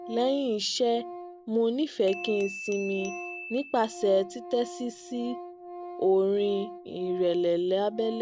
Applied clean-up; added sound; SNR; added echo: none; Organ + Glass / Bell; 13 dB; none.